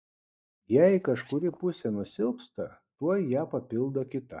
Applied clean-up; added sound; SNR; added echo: neural mask model DeepFilterNet 3.